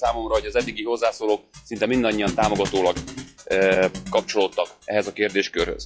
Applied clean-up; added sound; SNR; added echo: classical method log-MMSE.